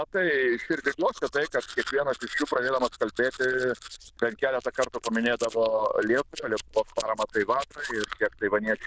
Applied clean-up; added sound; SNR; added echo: neural diffusion model UNIVERSE++.